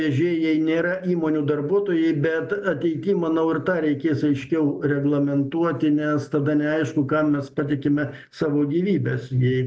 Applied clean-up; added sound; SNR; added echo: none; none; none; none.